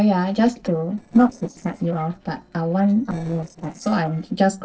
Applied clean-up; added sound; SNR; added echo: neural separator model SepFormer DNS4.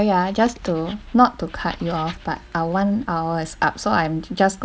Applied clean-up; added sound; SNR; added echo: none; none; none; none.